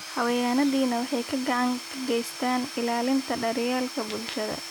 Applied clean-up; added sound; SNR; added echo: none; Tools / Domestic sounds, home sounds; 11 dB; none.